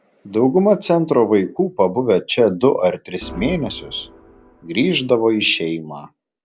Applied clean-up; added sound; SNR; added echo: none; Organ; 18 dB; none.